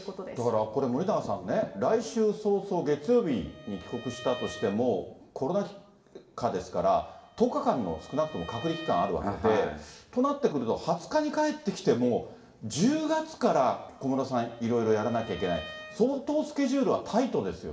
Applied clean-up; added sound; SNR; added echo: none; Bowed string instrument; 20 dB; reverberation time 0.7 s.